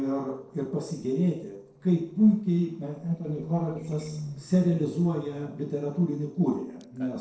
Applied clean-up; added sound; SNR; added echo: neural separator model SepFormer DNS4.